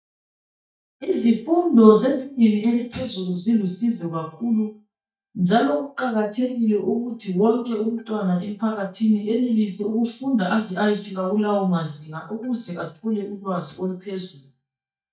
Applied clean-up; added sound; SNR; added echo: neural mask model DeepFilterNet 3.